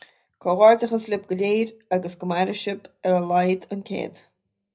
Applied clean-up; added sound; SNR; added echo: none; none; none; reverberation time 0.4 s.